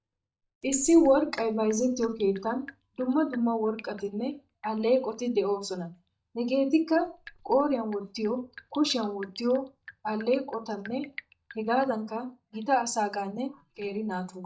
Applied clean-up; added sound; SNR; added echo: neural mask model DeepFilterNet 3.